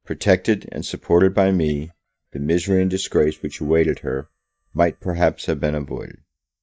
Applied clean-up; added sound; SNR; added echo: neural mask model DeepFilterNet 3.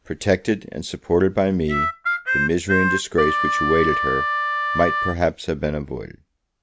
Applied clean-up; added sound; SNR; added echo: none; Harmonica; 0 dB; none.